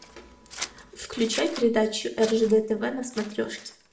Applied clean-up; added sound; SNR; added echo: none; Scissors; 15 dB; reverberation time 0.5 s.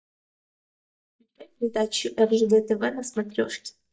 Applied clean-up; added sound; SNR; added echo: neural mask model DeepFilterNet 3.